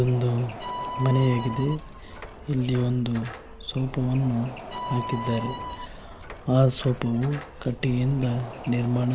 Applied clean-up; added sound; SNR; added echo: none; Bowed string instrument + Door; 11 dB; none.